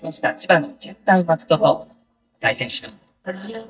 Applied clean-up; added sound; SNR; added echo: neural mask model DeepFilterNet 3.